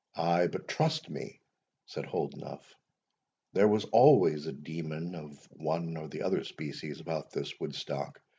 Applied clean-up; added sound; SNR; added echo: none; none; none; none.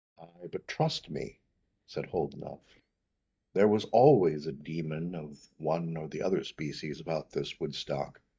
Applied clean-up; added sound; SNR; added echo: neural mask model DeepFilterNet 3.